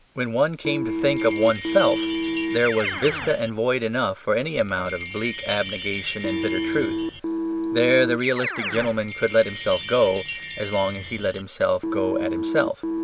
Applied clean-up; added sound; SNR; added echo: none; Chime + Keyboard (musical); 4 dB; none.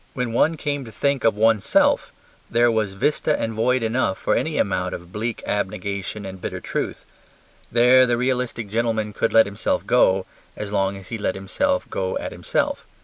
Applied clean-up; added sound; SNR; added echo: none; none; none; none.